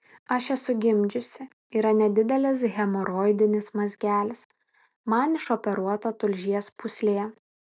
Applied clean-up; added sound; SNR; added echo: none; none; none; none.